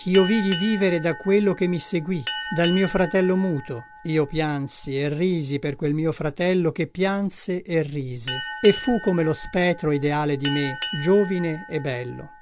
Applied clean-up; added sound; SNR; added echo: none; Boat, Water vehicle; 13 dB; none.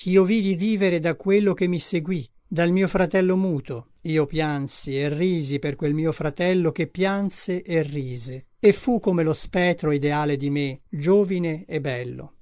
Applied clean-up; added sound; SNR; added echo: neural mask model Resemble Enhance denoiser.